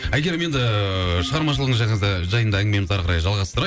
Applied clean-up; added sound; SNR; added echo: none; Keyboard (musical); 20 dB; none.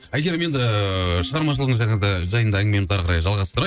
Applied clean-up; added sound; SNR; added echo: neural mask model RNNoise.